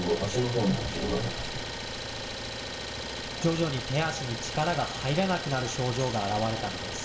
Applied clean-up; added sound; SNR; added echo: none; Idling; 6 dB; reverberation time 0.6 s.